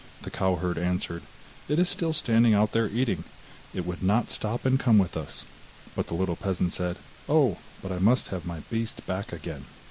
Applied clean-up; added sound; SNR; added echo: none; none; none; none.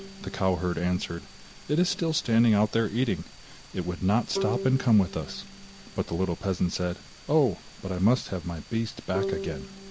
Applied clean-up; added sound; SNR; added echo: none; Bowed string instrument; 13 dB; none.